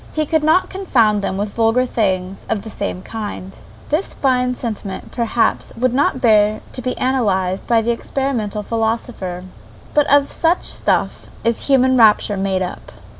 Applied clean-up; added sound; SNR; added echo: none; none; none; none.